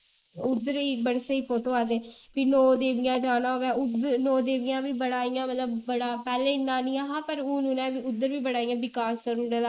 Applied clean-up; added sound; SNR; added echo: neural mask model Resemble Enhance denoiser.